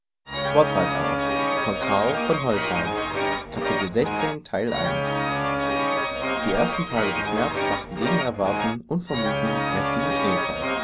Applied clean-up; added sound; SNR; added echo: none; Organ; -2 dB; none.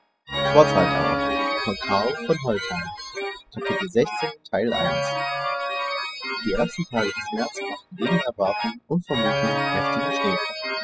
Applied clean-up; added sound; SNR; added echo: classical method spectral subtraction.